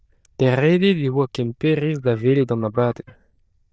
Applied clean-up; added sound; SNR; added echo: neural diffusion model UNIVERSE++.